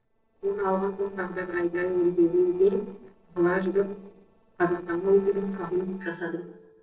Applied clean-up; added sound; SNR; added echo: neural separator model SepFormer DNS4.